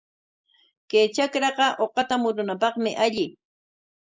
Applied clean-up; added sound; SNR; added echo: neural mask model Resemble Enhance denoiser.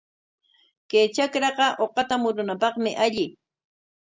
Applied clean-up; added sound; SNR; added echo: none; none; none; none.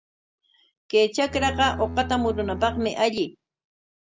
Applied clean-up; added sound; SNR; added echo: none; Bowed string instrument; 8 dB; none.